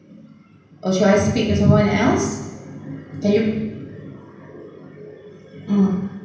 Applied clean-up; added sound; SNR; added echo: none; none; none; reverberation time 0.9 s.